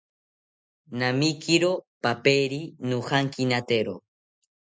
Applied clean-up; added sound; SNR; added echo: none; none; none; none.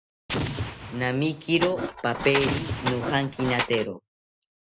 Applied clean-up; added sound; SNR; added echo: none; Explosion + Tools; 3 dB; none.